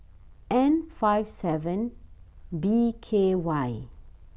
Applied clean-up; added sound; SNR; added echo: none; none; none; none.